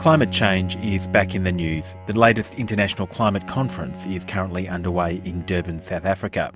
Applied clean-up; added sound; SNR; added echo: none; Bowed string instrument; 12 dB; none.